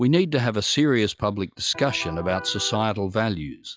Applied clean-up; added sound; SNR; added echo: classical method log-MMSE.